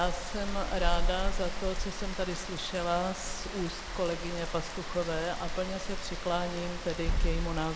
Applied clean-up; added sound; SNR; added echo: none; Rain; -1 dB; none.